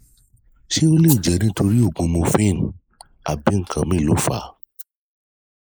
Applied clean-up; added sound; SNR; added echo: neural mask model Resemble Enhance denoiser.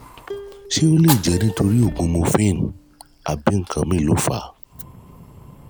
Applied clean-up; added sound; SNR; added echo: none; Fire + Plucked string instrument; 14 dB; none.